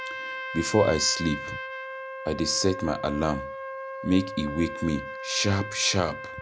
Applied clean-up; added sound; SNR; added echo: none; Trumpet; 8 dB; none.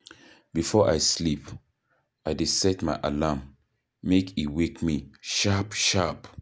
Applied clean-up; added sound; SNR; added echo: none; none; none; none.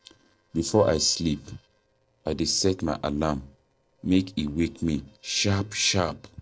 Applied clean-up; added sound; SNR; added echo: neural separator model SepFormer DNS4.